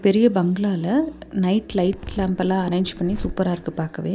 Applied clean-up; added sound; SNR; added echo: none; Zipper (clothing); 14 dB; none.